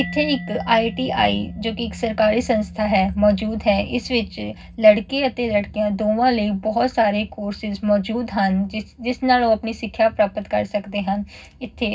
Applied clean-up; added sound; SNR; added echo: none; Mallet percussion; 19 dB; reverberation time 0.4 s.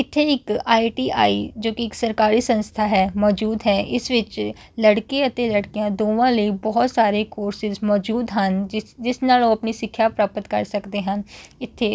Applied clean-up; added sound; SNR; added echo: none; none; none; none.